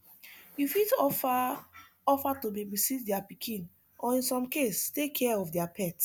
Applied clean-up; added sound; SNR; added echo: none; none; none; none.